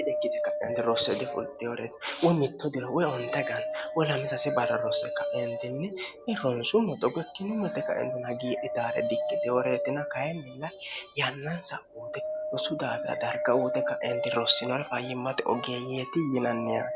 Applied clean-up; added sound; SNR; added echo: none; Wind; 3 dB; none.